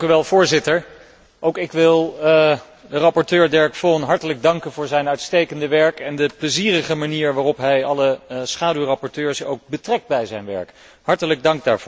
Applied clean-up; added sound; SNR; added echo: none; none; none; none.